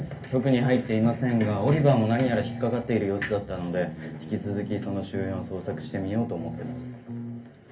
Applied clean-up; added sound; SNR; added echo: none; Bass guitar; 11 dB; reverberation time 0.3 s.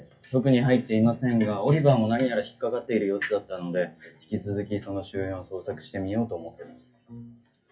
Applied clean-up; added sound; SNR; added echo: classical method WPE with log-MMSE.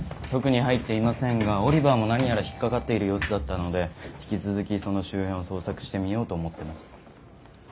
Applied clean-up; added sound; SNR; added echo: none; none; none; none.